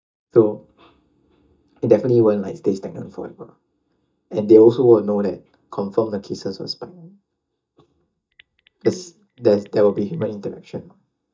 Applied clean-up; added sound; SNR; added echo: neural mask model DeepFilterNet 3.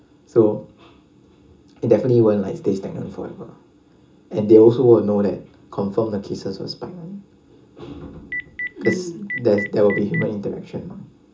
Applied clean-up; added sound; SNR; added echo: none; Telephone; 10 dB; reverberation time 0.2 s.